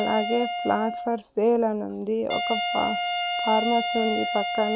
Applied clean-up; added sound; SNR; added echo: none; Wind instrument, woodwind instrument; 3 dB; none.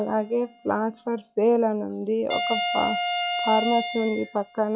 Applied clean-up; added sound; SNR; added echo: classical method log-MMSE.